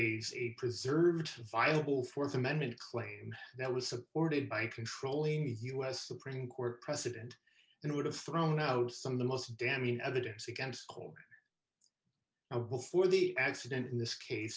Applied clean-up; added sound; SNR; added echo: none; none; none; none.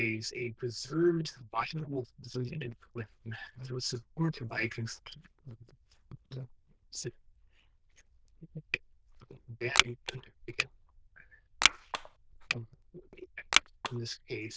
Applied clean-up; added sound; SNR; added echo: neural diffusion model UNIVERSE++.